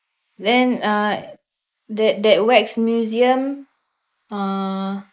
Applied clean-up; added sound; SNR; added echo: neural mask model Resemble Enhance denoiser.